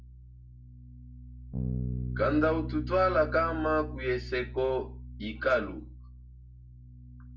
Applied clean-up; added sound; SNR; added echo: none; Bass guitar; 6 dB; reverberation time 0.2 s.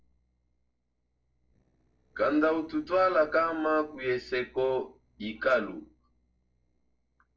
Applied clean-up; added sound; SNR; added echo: neural separator model SepFormer DNS4.